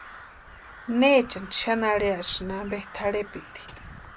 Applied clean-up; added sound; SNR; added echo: none; Crow; 16 dB; none.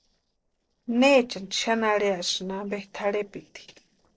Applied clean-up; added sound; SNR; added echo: neural separator model SepFormer DNS4.